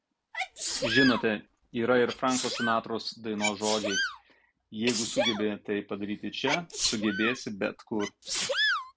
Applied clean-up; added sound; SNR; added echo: none; Sneeze; 3 dB; none.